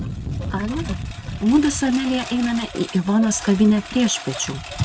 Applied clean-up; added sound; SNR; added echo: none; Engine; 10 dB; none.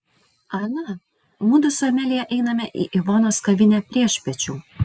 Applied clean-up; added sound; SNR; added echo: none; none; none; none.